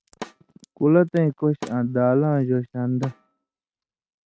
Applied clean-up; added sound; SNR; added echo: neural mask model RNNoise.